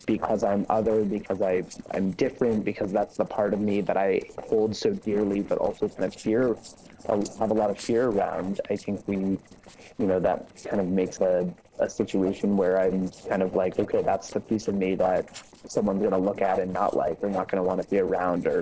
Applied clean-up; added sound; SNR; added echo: neural separator model SepFormer DNS4.